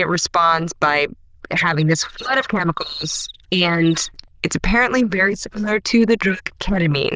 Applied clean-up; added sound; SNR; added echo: neural diffusion model UNIVERSE++.